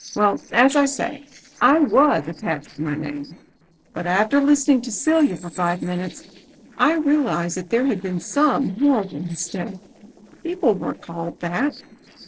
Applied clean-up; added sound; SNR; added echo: neural separator model SepFormer DNS4.